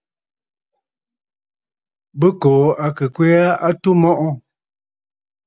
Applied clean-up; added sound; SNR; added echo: none; none; none; none.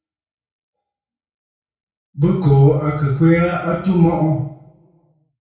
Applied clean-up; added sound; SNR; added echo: none; none; none; reverberation time 0.6 s.